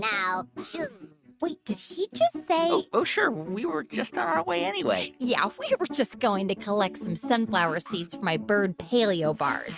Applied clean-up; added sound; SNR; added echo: neural mask model RNNoise.